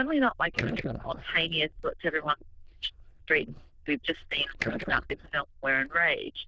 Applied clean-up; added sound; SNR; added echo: neural diffusion model UNIVERSE++.